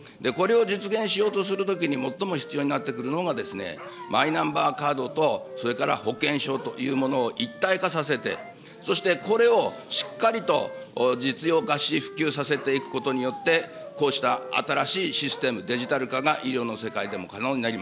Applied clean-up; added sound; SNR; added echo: none; Wind instrument, woodwind instrument + Bark; 16 dB; none.